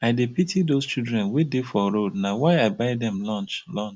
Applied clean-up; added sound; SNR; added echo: none; none; none; none.